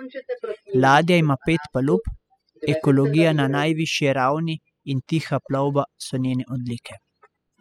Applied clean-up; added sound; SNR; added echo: classical method spectral subtraction.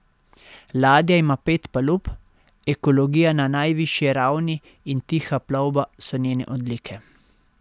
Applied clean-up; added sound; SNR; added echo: none; none; none; none.